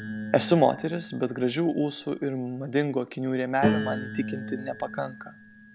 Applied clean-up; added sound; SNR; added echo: none; Piano; 7 dB; none.